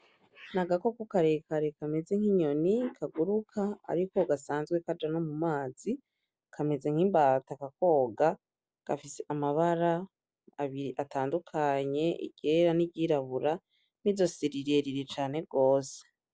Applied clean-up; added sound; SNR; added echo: none; none; none; none.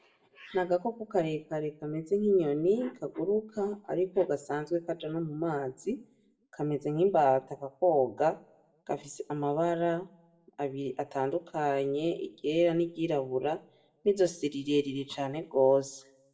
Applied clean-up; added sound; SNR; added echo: none; none; none; reverberation time 0.4 s.